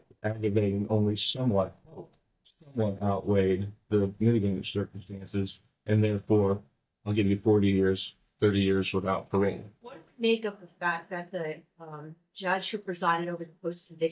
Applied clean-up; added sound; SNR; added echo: neural mask model DeepFilterNet 3.